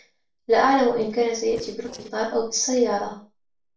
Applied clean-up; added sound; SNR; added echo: neural separator model SepFormer DNS4.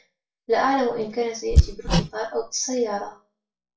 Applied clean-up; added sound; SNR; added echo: classical method WPE with log-MMSE.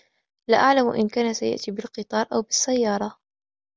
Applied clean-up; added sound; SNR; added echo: none; none; none; none.